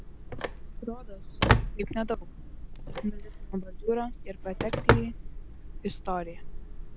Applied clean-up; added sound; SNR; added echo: none; Telephone; -5 dB; none.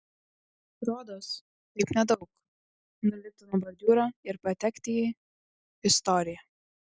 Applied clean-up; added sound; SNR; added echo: none; none; none; none.